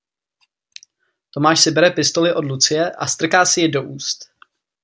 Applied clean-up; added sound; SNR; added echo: none; none; none; none.